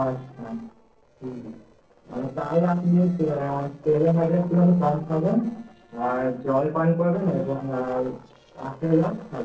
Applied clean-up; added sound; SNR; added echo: neural separator model SepFormer DNS4.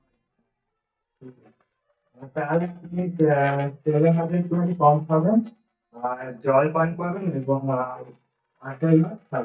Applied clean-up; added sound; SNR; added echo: neural mask model DeepFilterNet 3.